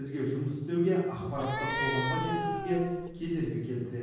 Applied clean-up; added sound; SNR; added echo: none; Cat; 3 dB; reverberation time 1.3 s.